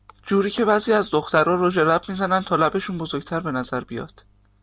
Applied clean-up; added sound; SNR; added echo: none; none; none; none.